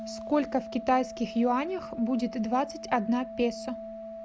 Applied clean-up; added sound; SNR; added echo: none; Organ; 11 dB; none.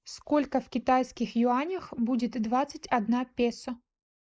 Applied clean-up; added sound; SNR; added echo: neural mask model Resemble Enhance denoiser.